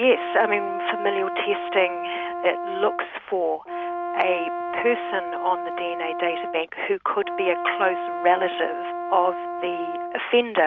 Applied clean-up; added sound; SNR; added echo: none; Brass instrument; 5 dB; none.